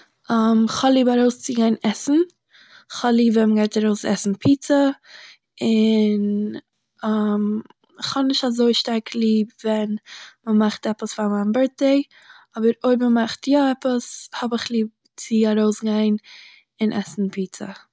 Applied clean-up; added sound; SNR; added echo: none; none; none; none.